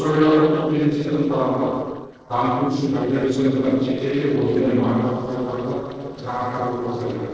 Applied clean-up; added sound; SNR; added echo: neural separator model SepFormer DNS4.